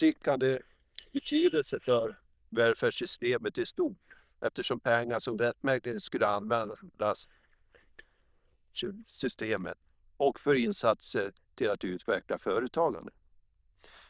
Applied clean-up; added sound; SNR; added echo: neural diffusion model UNIVERSE++.